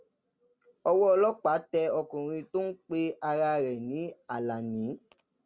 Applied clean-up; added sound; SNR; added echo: none; none; none; none.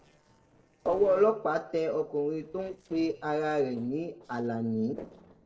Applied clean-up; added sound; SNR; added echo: neural separator model SepFormer DNS4.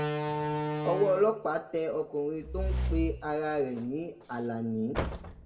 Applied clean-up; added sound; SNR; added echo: none; Slam; 3 dB; reverberation time 0.8 s.